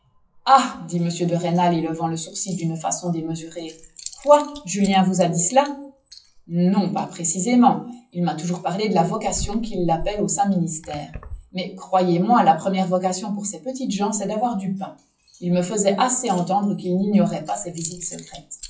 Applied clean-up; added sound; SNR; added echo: classical method WPE with log-MMSE.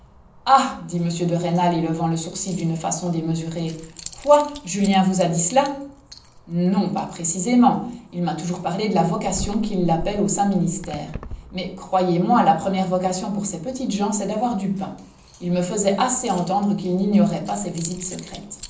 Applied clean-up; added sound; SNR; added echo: none; Keys jangling; 18 dB; reverberation time 0.6 s.